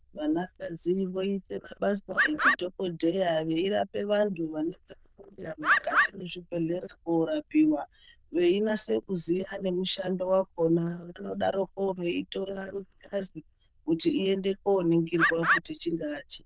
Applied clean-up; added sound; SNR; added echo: neural diffusion model UNIVERSE++.